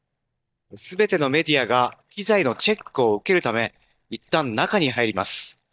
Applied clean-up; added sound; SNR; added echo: neural mask model DeepFilterNet 3.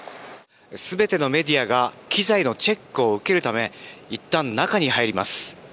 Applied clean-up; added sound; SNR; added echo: none; none; none; none.